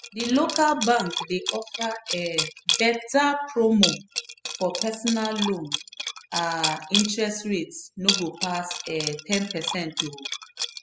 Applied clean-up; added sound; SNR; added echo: classical method spectral subtraction.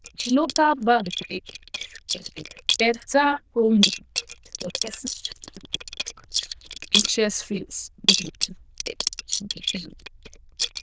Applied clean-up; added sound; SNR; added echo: neural diffusion model UNIVERSE++.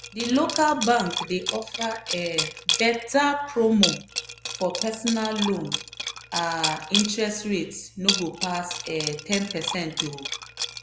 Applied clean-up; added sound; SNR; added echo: none; Liquid; 5 dB; none.